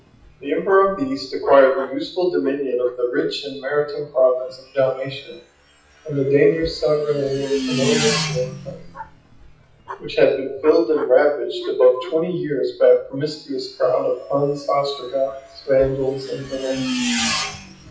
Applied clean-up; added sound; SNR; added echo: classical method WPE with log-MMSE.